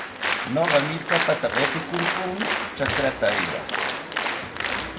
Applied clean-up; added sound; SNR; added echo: none; Applause; -1 dB; reverberation time 1.1 s.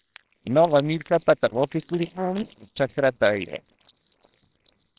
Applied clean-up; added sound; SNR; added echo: neural separator model SepFormer WHAMR!.